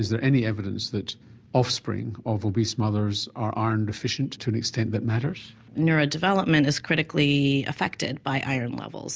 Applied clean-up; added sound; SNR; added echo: none; none; none; none.